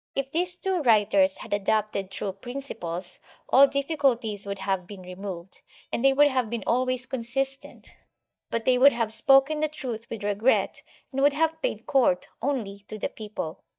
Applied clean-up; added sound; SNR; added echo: neural mask model DeepFilterNet 3.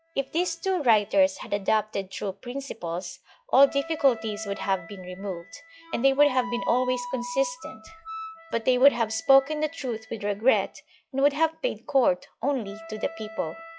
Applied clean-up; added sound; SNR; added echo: classical method log-MMSE.